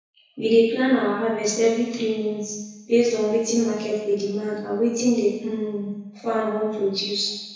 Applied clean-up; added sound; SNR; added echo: none; none; none; reverberation time 1.0 s.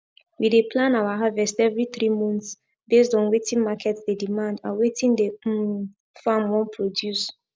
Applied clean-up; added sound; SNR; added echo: none; none; none; none.